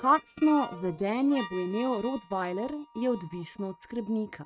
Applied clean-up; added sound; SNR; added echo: neural mask model RNNoise.